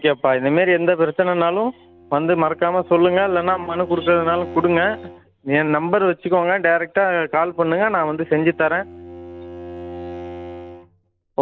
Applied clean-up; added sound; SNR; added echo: none; Bowed string instrument; 18 dB; none.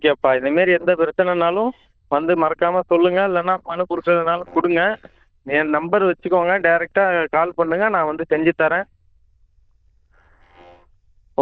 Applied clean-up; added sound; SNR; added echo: neural diffusion model UNIVERSE++.